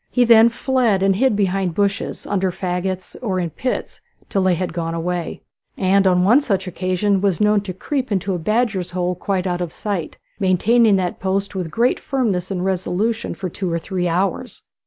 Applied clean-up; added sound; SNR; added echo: none; none; none; none.